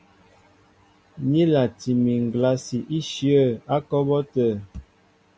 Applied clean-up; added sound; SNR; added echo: none; none; none; none.